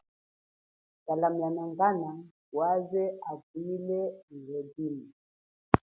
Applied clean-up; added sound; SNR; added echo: none; none; none; none.